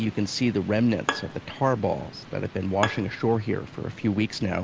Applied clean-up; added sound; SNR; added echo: none; Bowed string instrument; 10 dB; none.